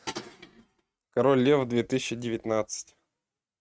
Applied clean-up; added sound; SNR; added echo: neural mask model RNNoise.